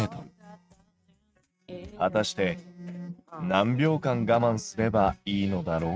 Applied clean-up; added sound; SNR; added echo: neural mask model RNNoise.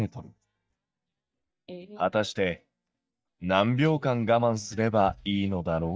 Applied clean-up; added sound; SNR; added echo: neural mask model DeepFilterNet 3.